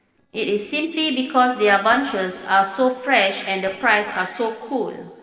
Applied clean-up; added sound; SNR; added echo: neural separator model SepFormer DNS4.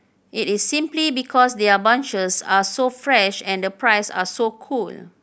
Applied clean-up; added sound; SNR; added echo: none; none; none; none.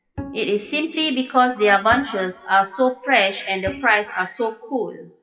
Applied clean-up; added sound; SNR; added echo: classical method WPE with log-MMSE.